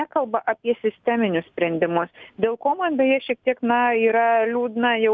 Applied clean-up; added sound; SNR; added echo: none; none; none; none.